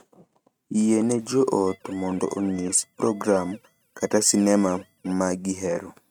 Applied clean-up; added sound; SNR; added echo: neural mask model RNNoise.